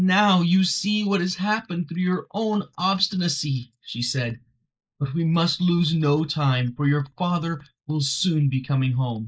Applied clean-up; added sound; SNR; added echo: neural mask model Resemble Enhance denoiser.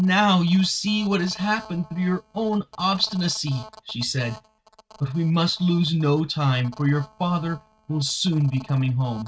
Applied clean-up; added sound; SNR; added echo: neural mask model RNNoise.